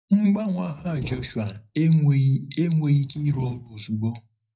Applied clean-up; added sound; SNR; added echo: neural mask model DeepFilterNet 3.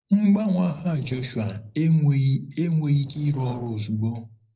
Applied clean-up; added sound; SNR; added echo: neural separator model SepFormer DNS4.